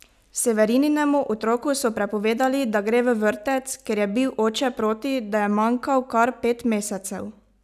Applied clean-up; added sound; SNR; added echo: none; none; none; none.